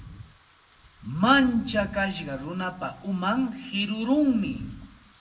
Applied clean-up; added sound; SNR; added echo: none; Wind / Rain; 19 dB; reverberation time 0.3 s.